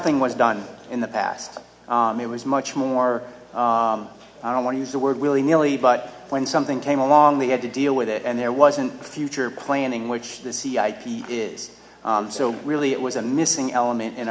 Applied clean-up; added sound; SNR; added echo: none; none; none; none.